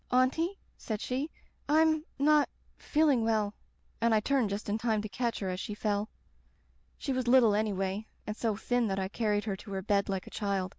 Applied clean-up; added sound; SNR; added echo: none; none; none; none.